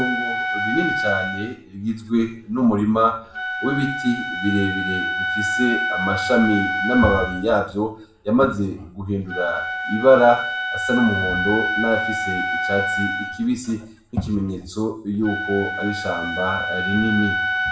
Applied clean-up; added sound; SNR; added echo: none; Wind instrument, woodwind instrument; 4 dB; reverberation time 0.4 s.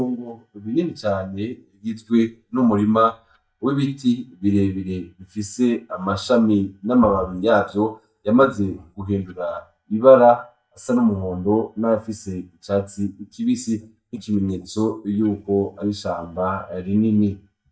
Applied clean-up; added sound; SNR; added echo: neural mask model DeepFilterNet 3.